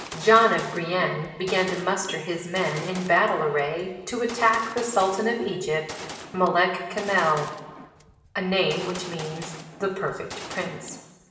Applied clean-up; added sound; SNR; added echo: none; Gunshot, gunfire; 15 dB; reverberation time 1.2 s.